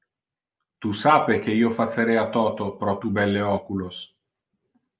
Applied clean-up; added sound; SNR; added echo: none; none; none; none.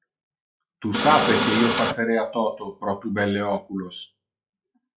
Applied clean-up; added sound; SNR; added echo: classical method log-MMSE.